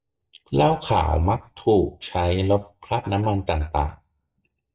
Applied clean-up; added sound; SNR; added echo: neural mask model DeepFilterNet 3.